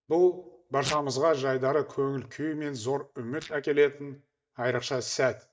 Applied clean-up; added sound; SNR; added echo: neural mask model DeepFilterNet 3.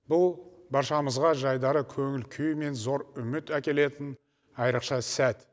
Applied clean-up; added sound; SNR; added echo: none; none; none; none.